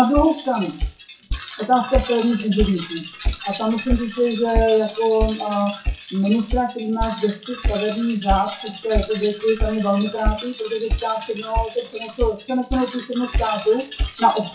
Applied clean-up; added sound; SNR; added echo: classical method WPE with log-MMSE.